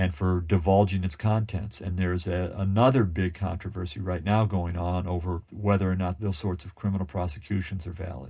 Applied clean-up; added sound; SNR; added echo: none; none; none; reverberation time 0.2 s.